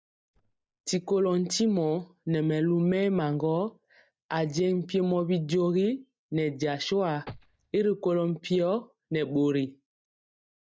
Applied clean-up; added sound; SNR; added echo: neural mask model DeepFilterNet 3.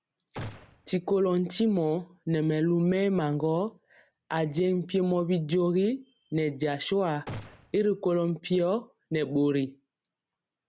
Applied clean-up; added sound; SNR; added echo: none; Gunshot, gunfire; 16 dB; none.